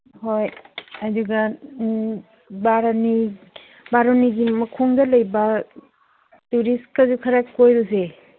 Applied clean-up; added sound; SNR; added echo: none; none; none; none.